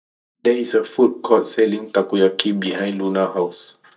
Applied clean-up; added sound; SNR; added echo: neural mask model DeepFilterNet 3.